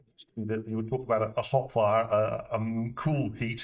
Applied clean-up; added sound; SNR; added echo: neural mask model DeepFilterNet 3.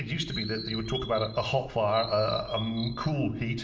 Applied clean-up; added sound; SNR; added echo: none; Chirp, tweet; 10 dB; reverberation time 0.9 s.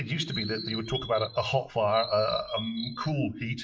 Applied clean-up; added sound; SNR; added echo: classical method WPE with log-MMSE.